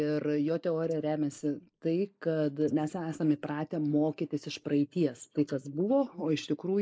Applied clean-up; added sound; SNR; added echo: neural mask model Resemble Enhance denoiser.